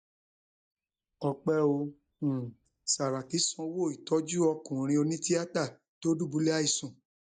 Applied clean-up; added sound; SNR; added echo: neural mask model DeepFilterNet 3.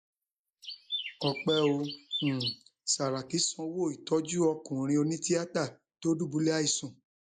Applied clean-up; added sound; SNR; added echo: neural mask model Resemble Enhance denoiser.